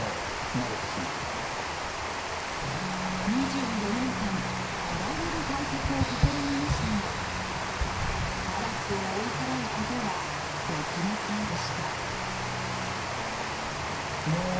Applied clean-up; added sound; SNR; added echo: none; Water; -2 dB; reverberation time 0.5 s.